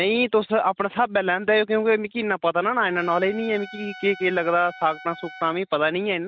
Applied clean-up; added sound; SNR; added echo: none; Trumpet; 18 dB; none.